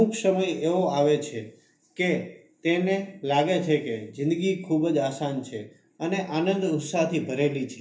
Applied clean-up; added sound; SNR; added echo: none; none; none; reverberation time 0.3 s.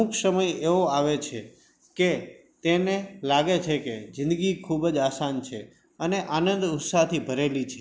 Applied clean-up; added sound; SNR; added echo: none; none; none; none.